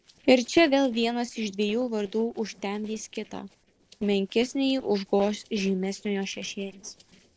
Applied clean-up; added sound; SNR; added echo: neural separator model SepFormer DNS4.